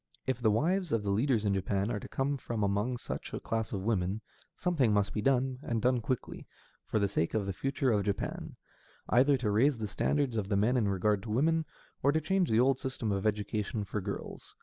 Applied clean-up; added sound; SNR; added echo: none; none; none; none.